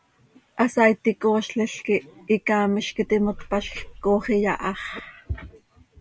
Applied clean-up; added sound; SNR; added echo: none; Wind; 17 dB; none.